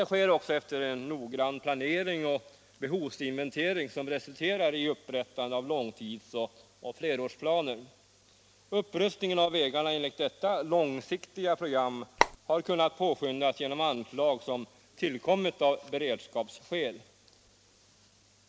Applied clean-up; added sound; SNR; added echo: none; Telephone; -3 dB; none.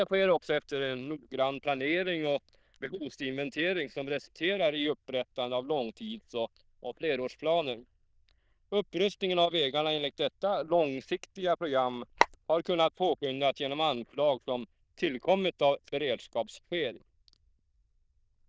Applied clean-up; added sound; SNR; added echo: neural diffusion model UNIVERSE++.